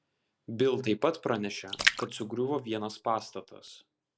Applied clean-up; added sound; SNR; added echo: none; Splash, splatter; 3 dB; none.